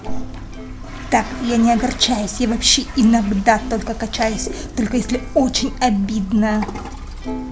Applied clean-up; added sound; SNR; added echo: none; Plucked string instrument + Toilet flush; 14 dB; none.